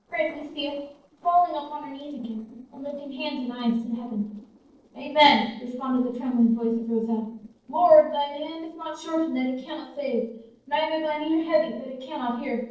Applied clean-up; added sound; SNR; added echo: neural separator model SepFormer DNS4.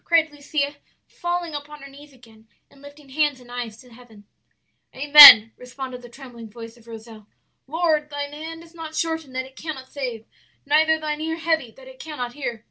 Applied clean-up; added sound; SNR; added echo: none; none; none; none.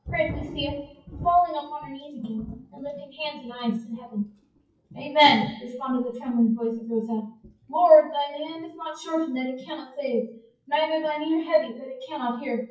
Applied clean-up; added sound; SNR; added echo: classical method WPE with log-MMSE.